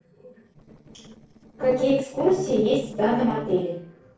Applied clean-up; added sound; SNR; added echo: neural separator model SepFormer DNS4.